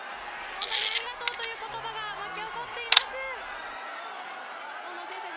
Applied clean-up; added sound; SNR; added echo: none; Camera; -4 dB; none.